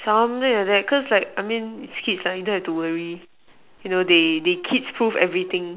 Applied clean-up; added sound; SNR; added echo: none; none; none; none.